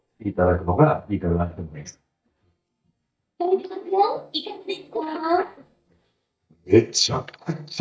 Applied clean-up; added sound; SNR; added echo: neural mask model DeepFilterNet 3.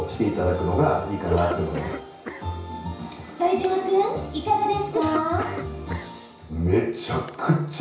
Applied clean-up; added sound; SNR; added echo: none; Cough; 12 dB; reverberation time 0.6 s.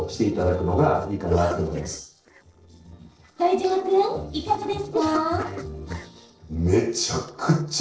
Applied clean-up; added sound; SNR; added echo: neural separator model SepFormer DNS4.